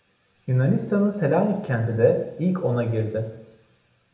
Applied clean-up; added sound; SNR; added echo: none; none; none; reverberation time 0.7 s.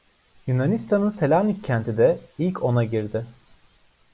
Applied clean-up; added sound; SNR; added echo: none; none; none; none.